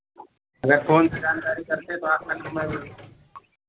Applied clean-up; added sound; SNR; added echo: none; Subway, metro, underground; 15 dB; none.